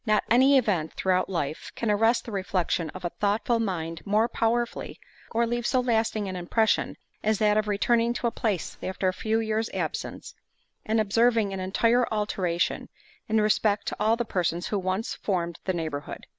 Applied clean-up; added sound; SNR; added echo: none; none; none; none.